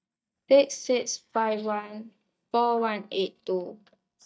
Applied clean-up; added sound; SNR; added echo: neural mask model DeepFilterNet 3.